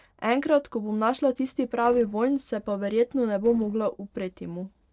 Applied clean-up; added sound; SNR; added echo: neural separator model SepFormer DNS4.